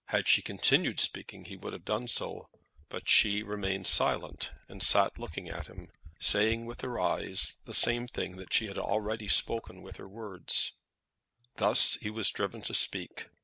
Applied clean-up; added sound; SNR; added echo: none; Fill (with liquid); 18 dB; none.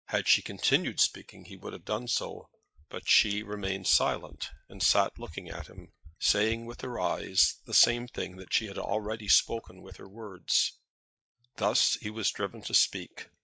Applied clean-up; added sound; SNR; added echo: classical method log-MMSE.